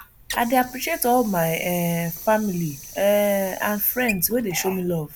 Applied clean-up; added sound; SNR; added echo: none; Sink (filling or washing) / Water; 16 dB; none.